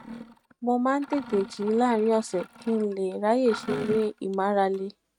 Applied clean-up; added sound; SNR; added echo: neural mask model RNNoise.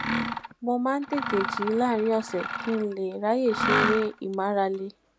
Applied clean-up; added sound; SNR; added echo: none; Mechanisms; 4 dB; none.